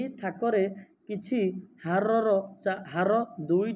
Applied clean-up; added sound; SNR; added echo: none; none; none; none.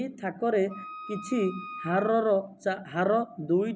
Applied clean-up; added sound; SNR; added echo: none; Wind instrument, woodwind instrument; 14 dB; none.